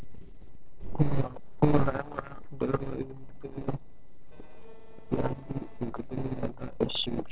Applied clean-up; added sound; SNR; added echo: neural separator model SepFormer DNS4.